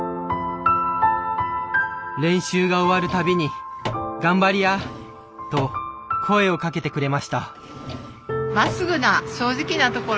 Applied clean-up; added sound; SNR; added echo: none; Drawer open or close; 12 dB; none.